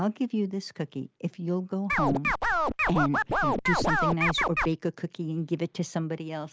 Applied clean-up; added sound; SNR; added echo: neural mask model Resemble Enhance denoiser.